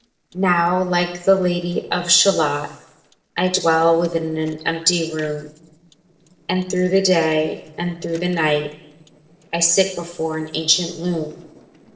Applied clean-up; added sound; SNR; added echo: neural separator model SepFormer DNS4.